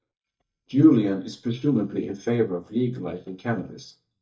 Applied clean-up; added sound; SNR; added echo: neural mask model DeepFilterNet 3.